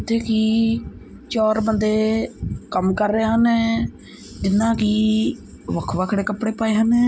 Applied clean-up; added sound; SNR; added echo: none; none; none; none.